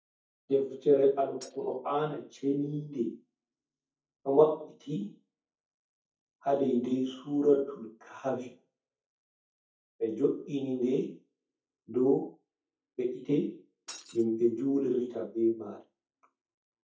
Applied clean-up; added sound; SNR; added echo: neural mask model DeepFilterNet 3.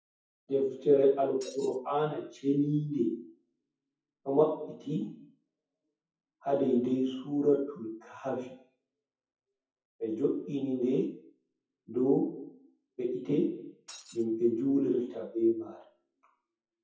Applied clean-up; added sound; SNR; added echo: classical method WPE with log-MMSE.